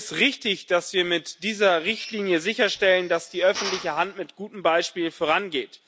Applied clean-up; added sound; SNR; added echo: none; Drill; 15 dB; none.